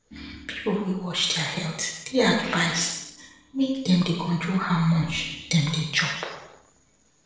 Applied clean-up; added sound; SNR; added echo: neural separator model SepFormer DNS4.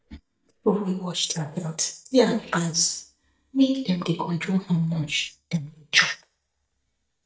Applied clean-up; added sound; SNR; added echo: neural mask model DeepFilterNet 3.